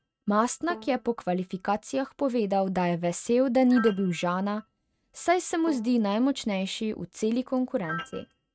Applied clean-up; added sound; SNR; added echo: neural mask model RNNoise.